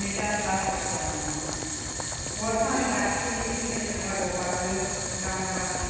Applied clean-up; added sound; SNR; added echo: none; Boiling; 1 dB; reverberation time 2.1 s.